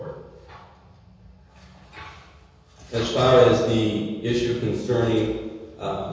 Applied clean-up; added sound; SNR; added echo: none; none; none; reverberation time 1.2 s.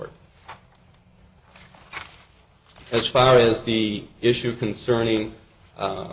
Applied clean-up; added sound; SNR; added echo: none; none; none; none.